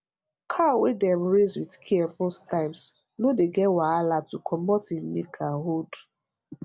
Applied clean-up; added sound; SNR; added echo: none; none; none; none.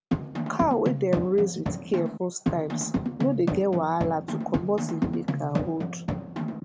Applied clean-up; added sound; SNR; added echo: none; Drum; 2 dB; none.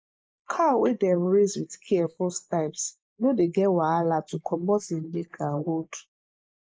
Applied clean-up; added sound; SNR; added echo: neural mask model Resemble Enhance denoiser.